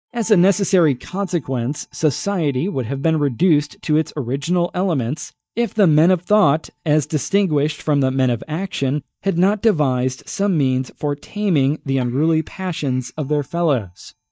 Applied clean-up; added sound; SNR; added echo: neural mask model DeepFilterNet 3.